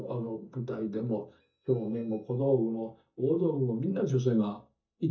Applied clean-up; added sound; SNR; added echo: neural mask model DeepFilterNet 3.